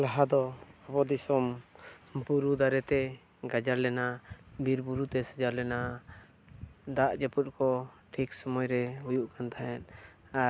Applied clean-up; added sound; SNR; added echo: none; none; none; none.